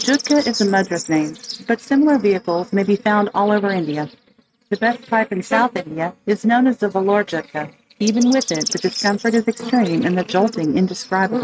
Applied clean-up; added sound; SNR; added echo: neural mask model RNNoise.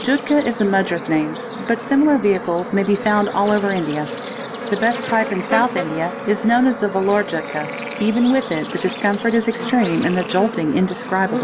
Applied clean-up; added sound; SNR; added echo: none; Bird / Insect; 6 dB; none.